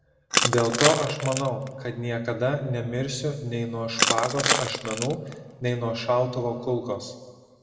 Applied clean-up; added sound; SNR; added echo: none; Crushing; 0 dB; reverberation time 1.2 s.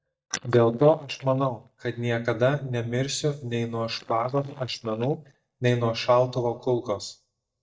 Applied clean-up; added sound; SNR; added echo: neural mask model DeepFilterNet 3.